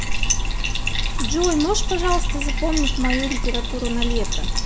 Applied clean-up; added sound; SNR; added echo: none; Bathtub (filling or washing); -3 dB; none.